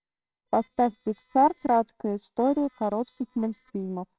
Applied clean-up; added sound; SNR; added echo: neural separator model SepFormer WHAMR!.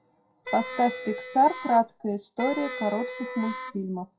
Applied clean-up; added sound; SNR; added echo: classical method WPE with log-MMSE.